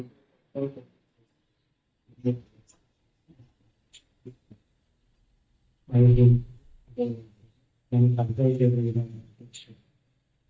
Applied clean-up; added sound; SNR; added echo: neural mask model DeepFilterNet 3.